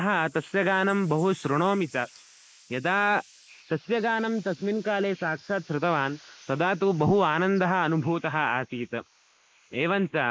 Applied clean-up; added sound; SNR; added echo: neural mask model Resemble Enhance denoiser.